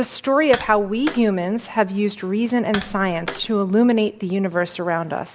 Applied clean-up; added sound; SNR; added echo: none; Tap; 15 dB; none.